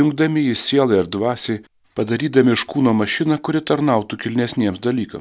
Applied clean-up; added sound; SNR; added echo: none; none; none; none.